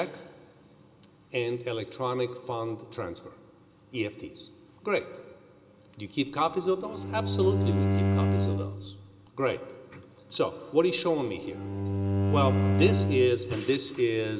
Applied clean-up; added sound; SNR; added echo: none; Bowed string instrument; -3 dB; reverberation time 2.8 s.